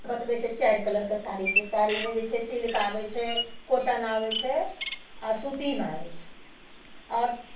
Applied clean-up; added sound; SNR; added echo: none; Bird vocalization, bird call, bird song; 8 dB; reverberation time 0.3 s.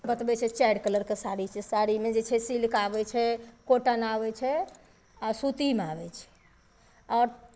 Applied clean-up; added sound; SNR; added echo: none; none; none; none.